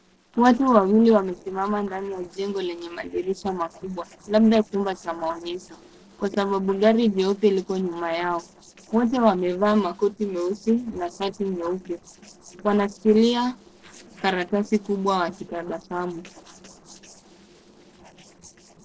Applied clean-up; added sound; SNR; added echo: neural separator model SepFormer DNS4.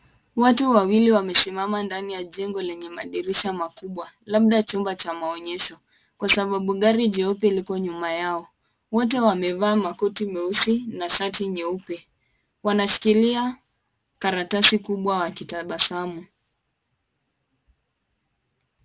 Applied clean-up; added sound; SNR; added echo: none; none; none; none.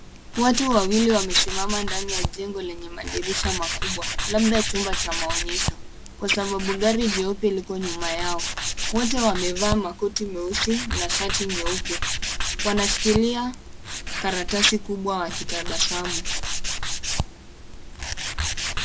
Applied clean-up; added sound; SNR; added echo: none; Tools; 1 dB; none.